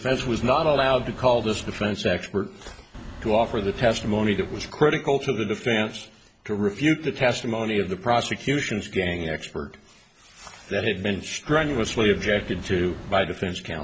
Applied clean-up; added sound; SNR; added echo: none; Wind; 14 dB; none.